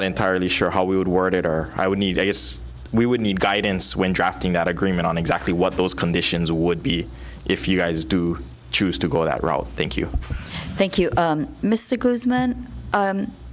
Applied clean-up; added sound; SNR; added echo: none; none; none; none.